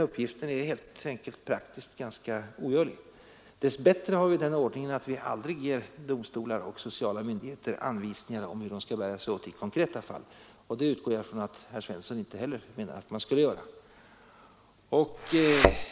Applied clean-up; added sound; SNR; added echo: none; Thump, thud; -5 dB; none.